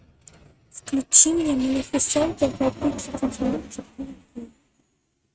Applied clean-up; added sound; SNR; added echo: neural mask model RNNoise.